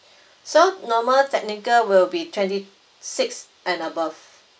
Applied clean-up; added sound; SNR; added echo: none; none; none; none.